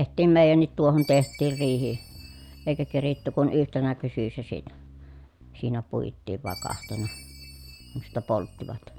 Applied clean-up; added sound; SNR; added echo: none; Bass guitar + Chime; 19 dB; none.